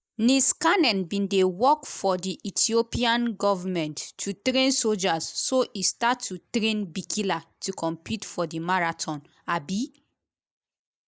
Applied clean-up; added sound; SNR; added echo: neural mask model Resemble Enhance denoiser.